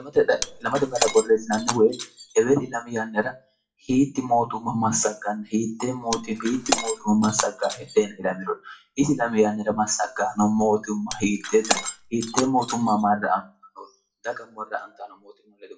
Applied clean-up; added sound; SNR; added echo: classical method WPE with log-MMSE.